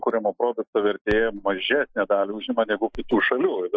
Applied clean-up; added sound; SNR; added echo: classical method Wiener filter.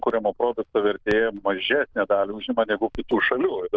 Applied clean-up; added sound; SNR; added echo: neural diffusion model UNIVERSE++.